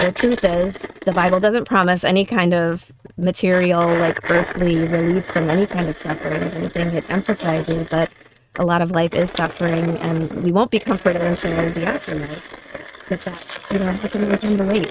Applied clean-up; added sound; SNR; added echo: neural mask model RNNoise.